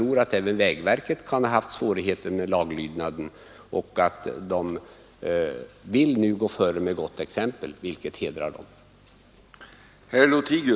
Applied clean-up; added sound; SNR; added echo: none; none; none; none.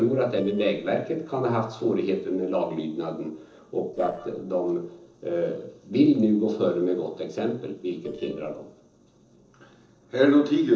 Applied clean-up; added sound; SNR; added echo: neural separator model SepFormer DNS4.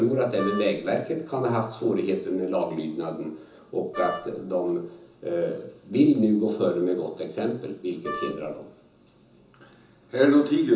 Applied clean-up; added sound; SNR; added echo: none; Wind instrument, woodwind instrument; 11 dB; reverberation time 0.7 s.